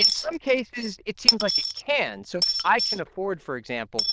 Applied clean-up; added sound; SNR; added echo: neural diffusion model UNIVERSE++.